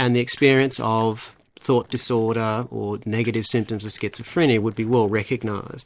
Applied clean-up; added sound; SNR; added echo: neural separator model SepFormer DNS4.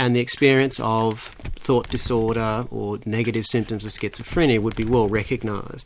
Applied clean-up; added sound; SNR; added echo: none; Crumpling, crinkling; 14 dB; none.